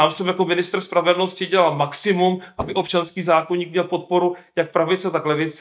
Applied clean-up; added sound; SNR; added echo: neural mask model DeepFilterNet 3.